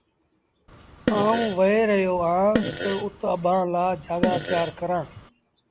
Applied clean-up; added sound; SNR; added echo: none; Fart; 5 dB; none.